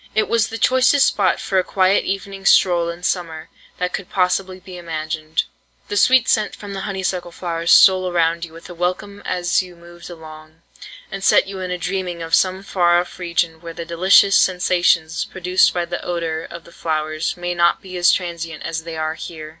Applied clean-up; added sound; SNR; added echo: none; none; none; none.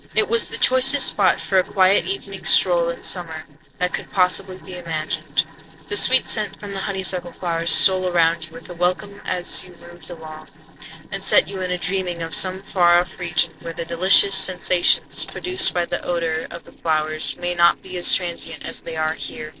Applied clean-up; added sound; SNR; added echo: neural separator model SepFormer DNS4.